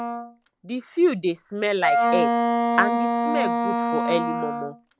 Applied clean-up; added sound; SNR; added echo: none; Wind instrument, woodwind instrument; -2 dB; none.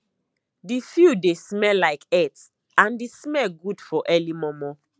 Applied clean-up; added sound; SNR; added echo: none; none; none; none.